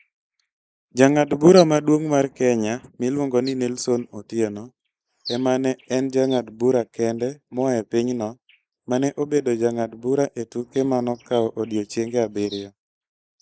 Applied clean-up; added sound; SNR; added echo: neural mask model Resemble Enhance denoiser.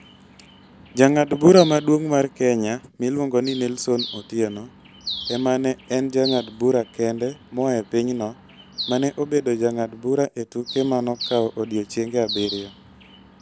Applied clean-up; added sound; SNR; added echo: none; Bird; 15 dB; none.